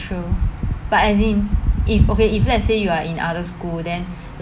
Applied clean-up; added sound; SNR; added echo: none; none; none; none.